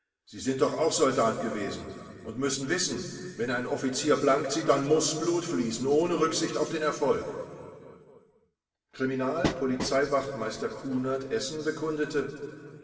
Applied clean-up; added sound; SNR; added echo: none; Train; 8 dB; reverberation time 2.3 s.